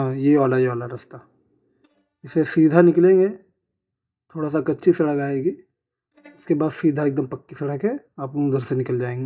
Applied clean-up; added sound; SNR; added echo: neural mask model DeepFilterNet 3.